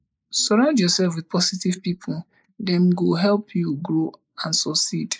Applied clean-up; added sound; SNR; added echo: neural mask model Resemble Enhance denoiser.